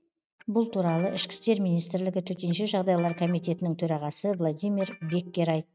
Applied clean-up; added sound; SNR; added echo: neural mask model RNNoise.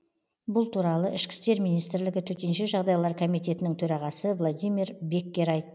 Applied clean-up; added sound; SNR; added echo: none; none; none; none.